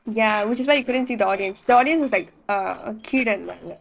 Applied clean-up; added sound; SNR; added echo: neural separator model SepFormer DNS4.